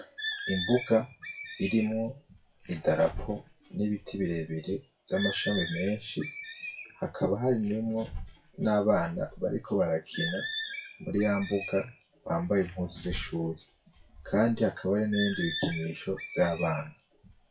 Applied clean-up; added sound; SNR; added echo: classical method WPE with log-MMSE.